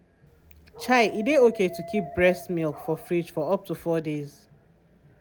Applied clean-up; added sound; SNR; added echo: none; Dog; 15 dB; none.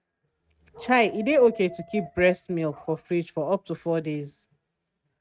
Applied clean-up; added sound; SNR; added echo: neural mask model RNNoise.